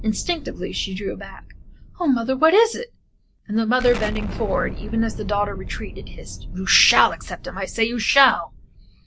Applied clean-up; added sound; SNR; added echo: none; Explosion; 11 dB; none.